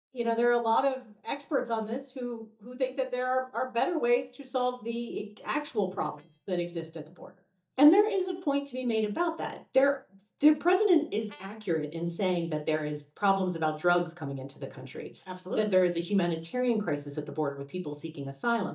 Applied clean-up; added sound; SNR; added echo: neural mask model DeepFilterNet 3.